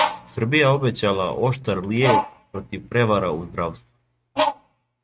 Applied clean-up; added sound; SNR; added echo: neural mask model RNNoise.